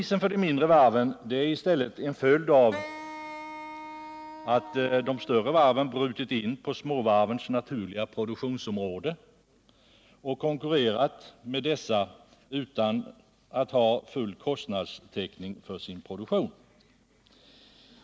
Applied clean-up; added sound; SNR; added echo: none; Wind instrument, woodwind instrument; 13 dB; none.